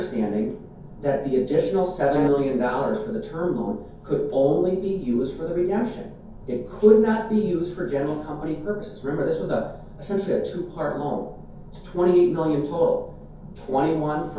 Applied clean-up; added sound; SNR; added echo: none; Wind instrument, woodwind instrument; 9 dB; reverberation time 0.6 s.